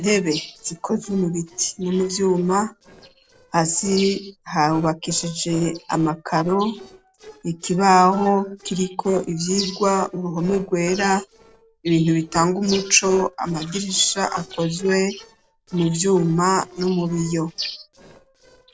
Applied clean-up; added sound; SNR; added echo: neural separator model SepFormer DNS4.